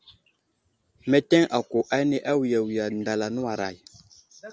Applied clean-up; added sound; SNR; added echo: none; none; none; none.